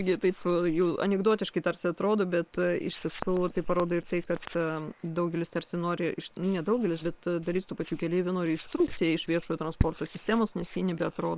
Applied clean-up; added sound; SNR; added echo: neural separator model SepFormer WHAM!.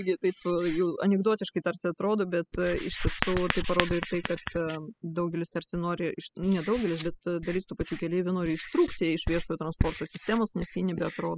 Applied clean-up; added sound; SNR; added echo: classical method spectral subtraction.